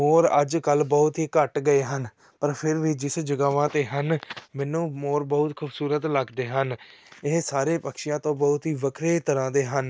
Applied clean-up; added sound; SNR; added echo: none; none; none; none.